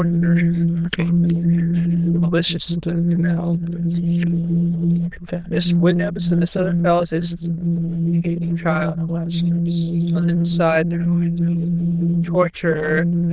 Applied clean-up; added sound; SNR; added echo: neural diffusion model UNIVERSE++.